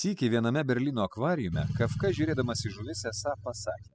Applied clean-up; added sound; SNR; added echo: classical method spectral subtraction.